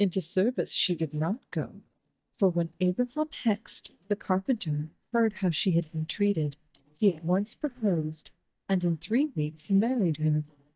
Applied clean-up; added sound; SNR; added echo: neural mask model DeepFilterNet 3.